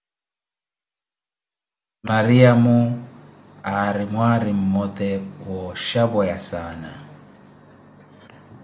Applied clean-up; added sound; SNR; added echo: none; none; none; none.